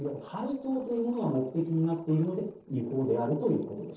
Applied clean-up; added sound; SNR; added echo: neural separator model SepFormer DNS4.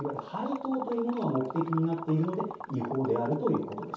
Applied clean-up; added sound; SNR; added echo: none; Liquid; 10 dB; reverberation time 0.6 s.